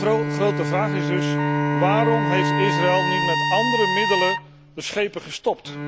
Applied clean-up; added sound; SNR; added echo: none; Bowed string instrument + Trumpet; -1 dB; none.